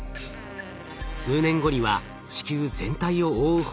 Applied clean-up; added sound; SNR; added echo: none; Fart; 19 dB; none.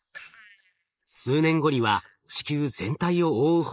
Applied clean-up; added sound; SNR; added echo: neural mask model Resemble Enhance denoiser.